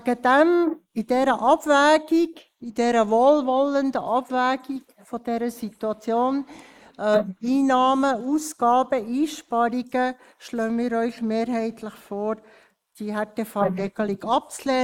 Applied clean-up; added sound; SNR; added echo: neural mask model Resemble Enhance denoiser.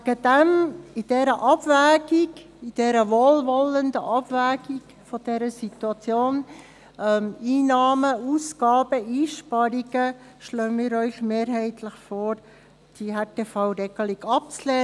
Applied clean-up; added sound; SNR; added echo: none; none; none; none.